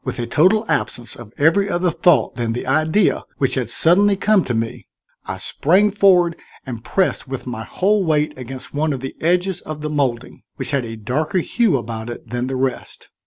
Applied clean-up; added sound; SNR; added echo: none; none; none; none.